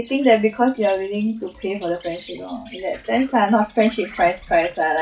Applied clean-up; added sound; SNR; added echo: classical method WPE with log-MMSE.